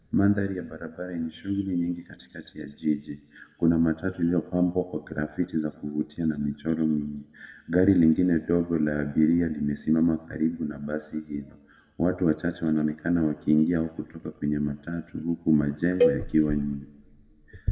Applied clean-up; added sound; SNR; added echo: none; Cowbell; 3 dB; reverberation time 1.1 s.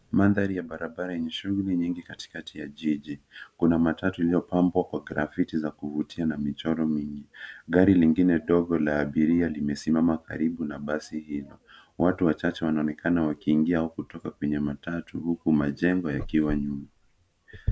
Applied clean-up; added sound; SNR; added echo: none; none; none; none.